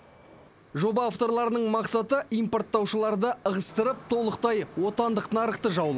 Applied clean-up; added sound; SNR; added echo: none; none; none; none.